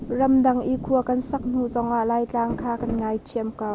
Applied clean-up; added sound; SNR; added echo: none; Rain; 13 dB; none.